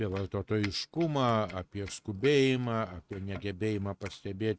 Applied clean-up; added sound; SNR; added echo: neural mask model RNNoise.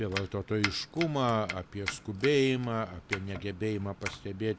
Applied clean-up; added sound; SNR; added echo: none; Domestic sounds, home sounds; 10 dB; none.